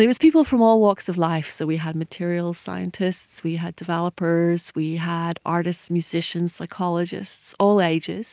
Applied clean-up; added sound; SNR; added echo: none; none; none; none.